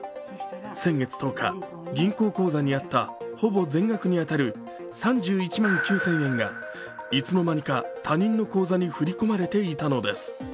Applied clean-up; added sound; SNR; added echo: none; none; none; none.